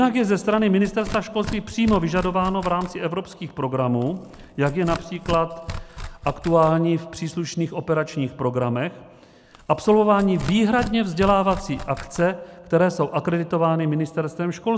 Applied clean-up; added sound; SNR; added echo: none; Tearing; 14 dB; none.